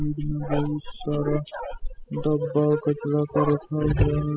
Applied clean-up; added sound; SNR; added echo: classical method spectral subtraction.